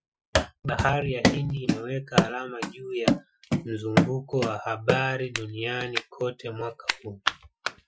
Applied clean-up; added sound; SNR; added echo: classical method Wiener filter.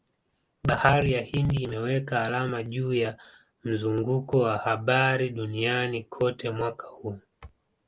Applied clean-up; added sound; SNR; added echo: none; none; none; none.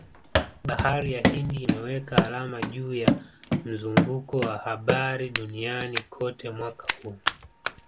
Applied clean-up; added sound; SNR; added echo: none; Run; -2 dB; none.